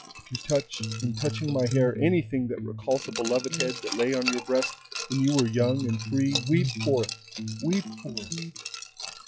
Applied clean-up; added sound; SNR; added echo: classical method log-MMSE.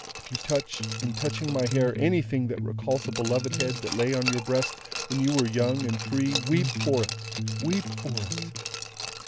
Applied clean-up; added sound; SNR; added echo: none; Glass + Electric guitar; 4 dB; none.